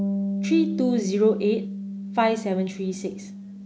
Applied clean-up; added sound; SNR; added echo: none; Bass guitar; 5 dB; none.